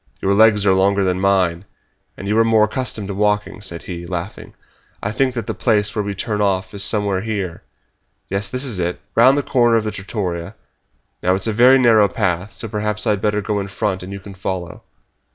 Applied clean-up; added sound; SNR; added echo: none; none; none; none.